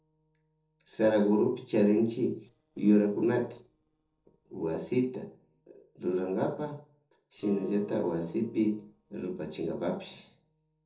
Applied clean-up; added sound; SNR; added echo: neural separator model SepFormer DNS4.